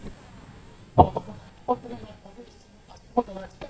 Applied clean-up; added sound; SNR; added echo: neural mask model DeepFilterNet 3.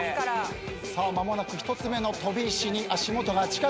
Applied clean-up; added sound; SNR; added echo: none; none; none; none.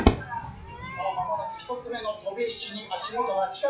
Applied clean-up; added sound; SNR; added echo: classical method WPE with log-MMSE.